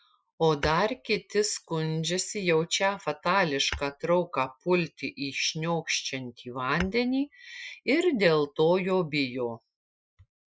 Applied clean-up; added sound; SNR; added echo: classical method Wiener filter.